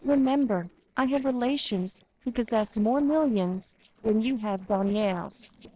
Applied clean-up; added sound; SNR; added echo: neural separator model SepFormer DNS4.